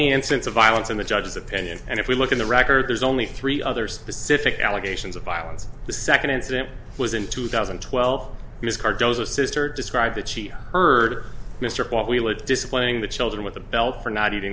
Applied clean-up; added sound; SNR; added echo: none; none; none; none.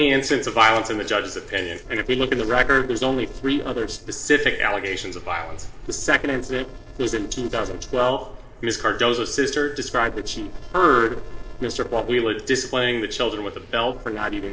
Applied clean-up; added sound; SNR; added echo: neural separator model SepFormer DNS4.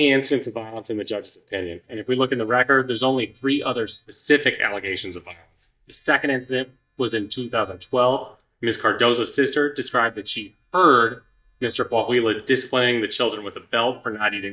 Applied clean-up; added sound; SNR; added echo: neural mask model DeepFilterNet 3.